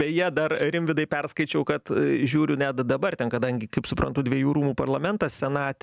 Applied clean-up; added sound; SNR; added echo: none; none; none; none.